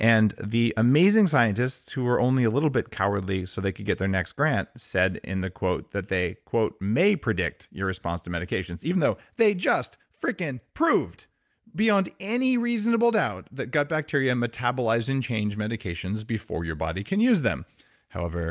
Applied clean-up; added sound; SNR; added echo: none; none; none; none.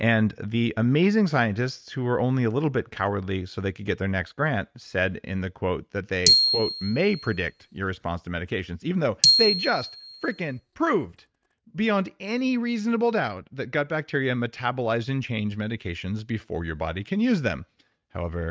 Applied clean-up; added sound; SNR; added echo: neural mask model RNNoise.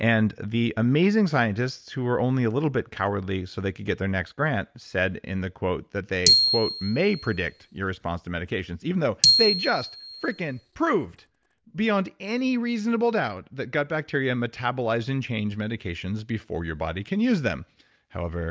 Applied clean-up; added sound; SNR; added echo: none; Glockenspiel; 1 dB; none.